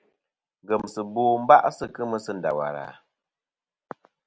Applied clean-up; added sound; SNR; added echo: none; none; none; none.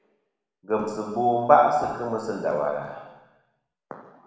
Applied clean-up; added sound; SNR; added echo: none; none; none; reverberation time 1.2 s.